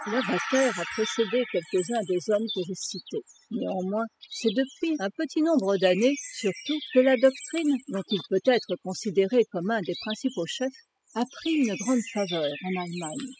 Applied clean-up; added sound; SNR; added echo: classical method spectral subtraction.